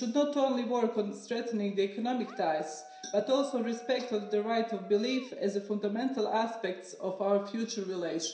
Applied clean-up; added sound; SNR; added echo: none; Dog; 18 dB; reverberation time 0.7 s.